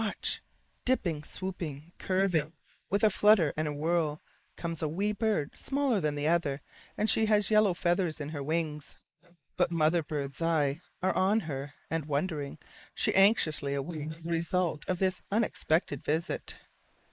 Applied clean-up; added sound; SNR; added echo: neural mask model Resemble Enhance denoiser.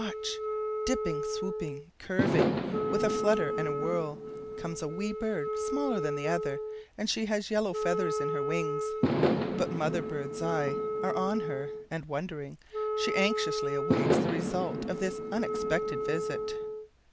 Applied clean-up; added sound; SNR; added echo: none; Fireworks + Wind instrument, woodwind instrument; -2 dB; none.